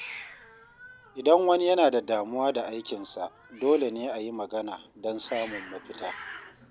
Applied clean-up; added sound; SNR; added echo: none; Hiss; 18 dB; none.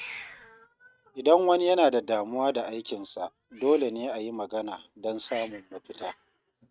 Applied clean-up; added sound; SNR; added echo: neural mask model RNNoise.